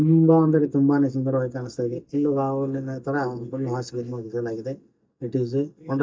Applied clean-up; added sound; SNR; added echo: neural mask model DeepFilterNet 3.